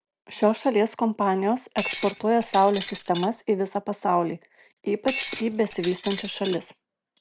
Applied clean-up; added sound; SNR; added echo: none; Shatter; 6 dB; none.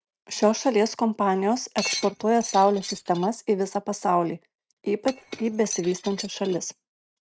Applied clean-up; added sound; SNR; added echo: neural mask model RNNoise.